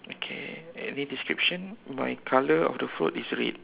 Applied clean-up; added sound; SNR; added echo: none; none; none; none.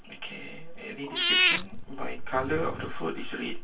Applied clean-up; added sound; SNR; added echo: none; Meow / Purr; -1 dB; reverberation time 0.2 s.